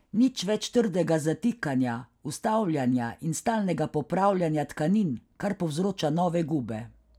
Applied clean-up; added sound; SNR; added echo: none; none; none; none.